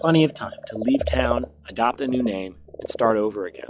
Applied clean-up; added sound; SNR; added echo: classical method log-MMSE.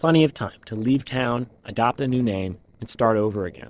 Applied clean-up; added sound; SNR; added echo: neural separator model SepFormer DNS4.